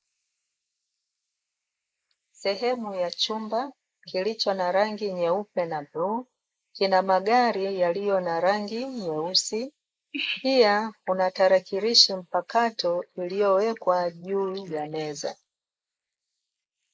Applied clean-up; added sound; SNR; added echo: neural mask model Resemble Enhance denoiser.